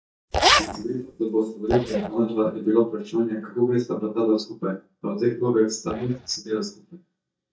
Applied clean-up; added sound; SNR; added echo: neural mask model DeepFilterNet 3.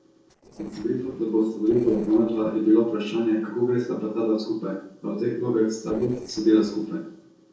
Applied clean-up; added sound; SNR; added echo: neural separator model SepFormer DNS4.